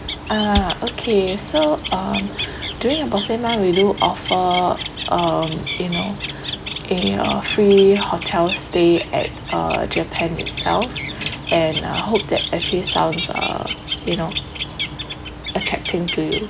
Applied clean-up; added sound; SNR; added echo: none; Bird; 7 dB; none.